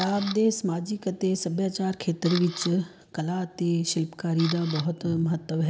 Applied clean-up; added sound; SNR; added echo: none; Camera; 16 dB; none.